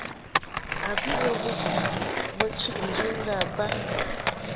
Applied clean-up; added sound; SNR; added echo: none; Skateboard; -5 dB; none.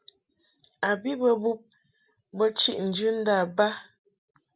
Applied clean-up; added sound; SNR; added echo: none; none; none; none.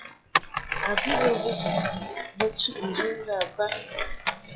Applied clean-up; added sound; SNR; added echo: classical method log-MMSE.